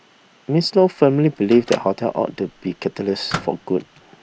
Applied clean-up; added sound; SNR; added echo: none; Microwave oven; 16 dB; none.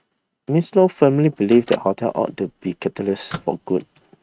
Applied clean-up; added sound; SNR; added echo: neural mask model RNNoise.